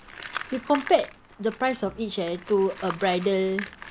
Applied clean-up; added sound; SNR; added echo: none; Tools; 14 dB; none.